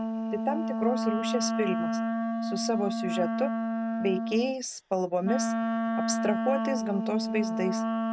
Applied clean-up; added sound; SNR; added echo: none; Wind instrument, woodwind instrument; -2 dB; none.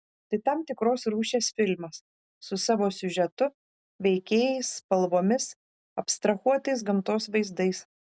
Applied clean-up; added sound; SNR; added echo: none; none; none; none.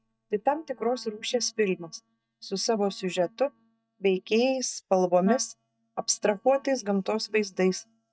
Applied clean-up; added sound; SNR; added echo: neural mask model DeepFilterNet 3.